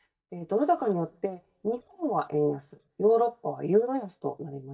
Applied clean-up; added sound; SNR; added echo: neural mask model DeepFilterNet 3.